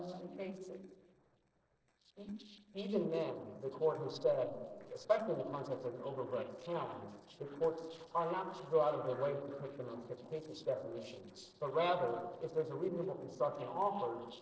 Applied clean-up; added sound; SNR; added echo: neural separator model SepFormer DNS4.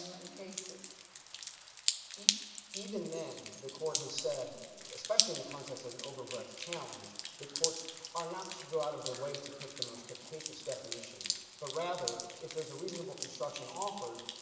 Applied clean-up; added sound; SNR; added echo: none; Drip; -1 dB; reverberation time 1.2 s.